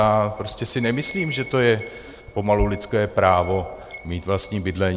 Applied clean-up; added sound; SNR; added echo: none; Wind chime; 11 dB; none.